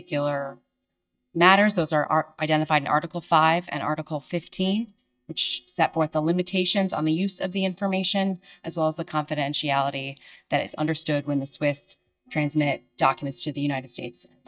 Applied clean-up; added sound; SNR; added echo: neural mask model DeepFilterNet 3.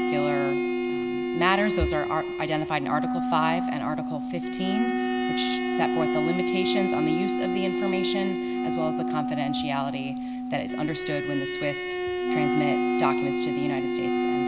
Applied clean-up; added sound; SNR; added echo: none; Wind instrument, woodwind instrument + Bowed string instrument; -3 dB; none.